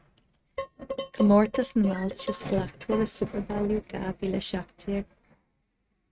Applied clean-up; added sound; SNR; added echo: neural mask model RNNoise.